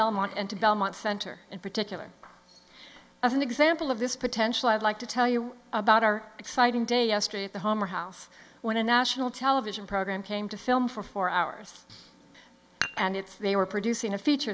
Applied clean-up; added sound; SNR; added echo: none; Dishes, pots, and pans; 10 dB; none.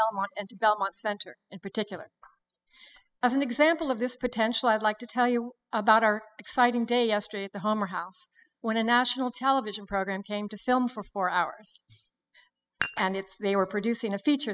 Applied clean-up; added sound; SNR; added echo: classical method spectral subtraction.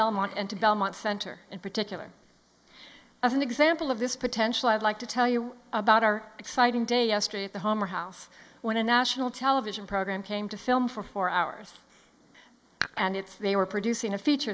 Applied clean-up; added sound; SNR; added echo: neural mask model Resemble Enhance denoiser.